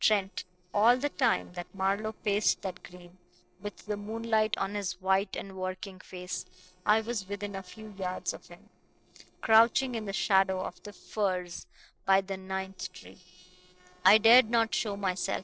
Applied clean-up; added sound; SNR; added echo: neural separator model SepFormer DNS4.